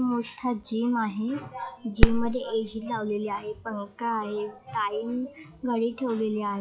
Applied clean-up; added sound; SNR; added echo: classical method log-MMSE.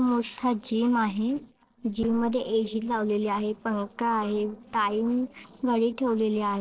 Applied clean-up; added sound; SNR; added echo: neural separator model SepFormer DNS4.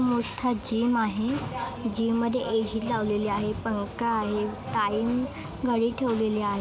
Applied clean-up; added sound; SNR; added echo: none; none; none; none.